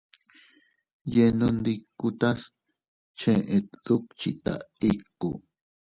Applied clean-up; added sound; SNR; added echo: none; none; none; none.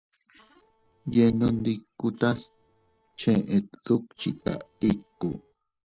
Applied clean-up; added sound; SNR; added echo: neural separator model SepFormer DNS4.